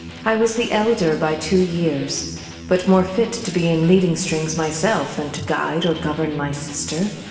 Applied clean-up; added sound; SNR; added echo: none; Electric guitar; 16 dB; reverberation time 1.4 s.